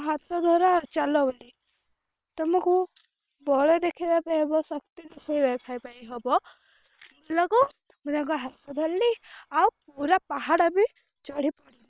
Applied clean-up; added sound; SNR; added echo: neural separator model SepFormer WHAM!.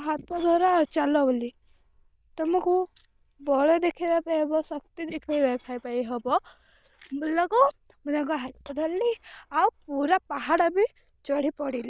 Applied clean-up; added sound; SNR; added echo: neural diffusion model UNIVERSE++.